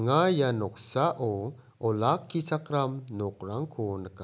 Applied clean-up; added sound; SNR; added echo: none; none; none; none.